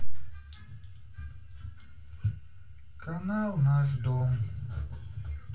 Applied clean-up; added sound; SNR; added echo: none; none; none; reverberation time 0.2 s.